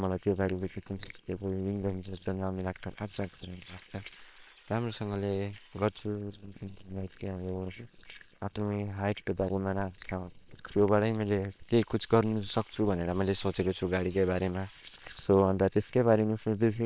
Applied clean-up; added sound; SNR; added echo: neural separator model SepFormer WHAM!.